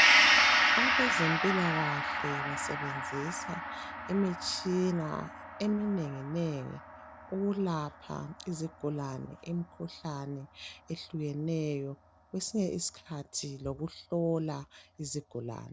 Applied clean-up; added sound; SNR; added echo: none; Gong; -2 dB; none.